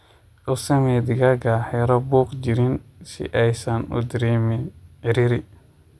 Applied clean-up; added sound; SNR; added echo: none; none; none; none.